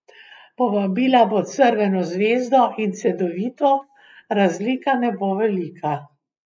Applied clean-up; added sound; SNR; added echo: neural mask model Resemble Enhance denoiser.